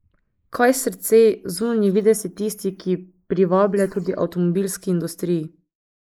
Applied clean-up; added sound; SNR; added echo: neural mask model Resemble Enhance denoiser.